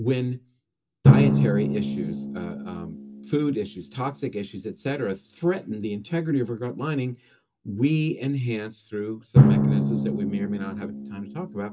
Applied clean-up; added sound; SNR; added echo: none; Drum; -3 dB; reverberation time 0.2 s.